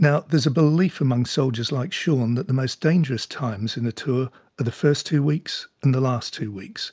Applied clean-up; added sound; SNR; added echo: none; none; none; none.